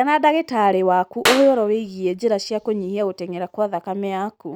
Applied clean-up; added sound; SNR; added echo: none; Clapping; 7 dB; none.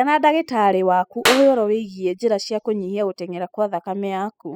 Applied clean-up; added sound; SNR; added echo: classical method spectral subtraction.